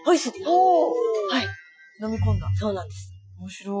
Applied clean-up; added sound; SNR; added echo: classical method Wiener filter.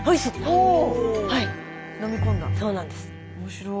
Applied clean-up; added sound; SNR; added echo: none; Wind instrument, woodwind instrument; 18 dB; none.